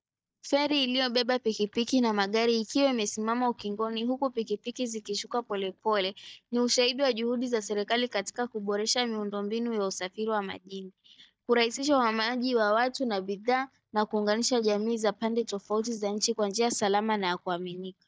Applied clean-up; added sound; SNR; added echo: neural mask model DeepFilterNet 3.